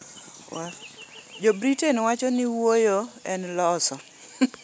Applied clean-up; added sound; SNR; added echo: none; none; none; none.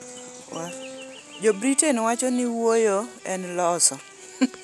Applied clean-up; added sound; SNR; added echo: none; Bowed string instrument; 20 dB; none.